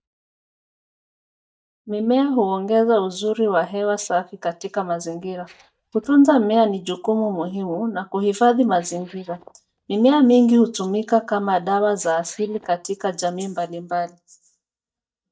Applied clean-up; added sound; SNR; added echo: neural mask model DeepFilterNet 3.